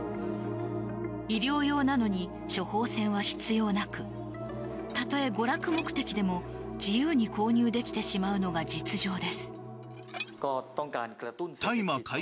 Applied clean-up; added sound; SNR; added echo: none; Dishes, pots, and pans; 16 dB; none.